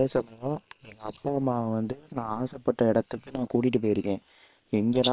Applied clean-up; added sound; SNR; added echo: neural separator model SepFormer WHAM!.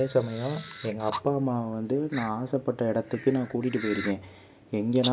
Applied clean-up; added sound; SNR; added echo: none; Camera; 14 dB; none.